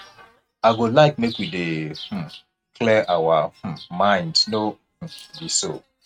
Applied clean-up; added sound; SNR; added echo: neural mask model RNNoise.